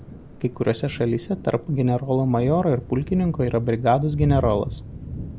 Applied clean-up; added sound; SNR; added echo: none; Thunder / Rain; 11 dB; none.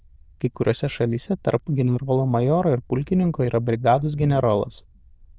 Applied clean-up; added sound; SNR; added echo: neural diffusion model UNIVERSE++.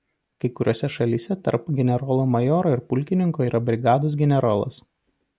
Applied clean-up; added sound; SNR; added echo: none; none; none; none.